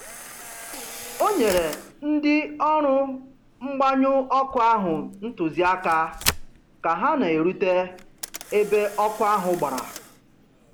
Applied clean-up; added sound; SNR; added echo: none; Camera; 14 dB; none.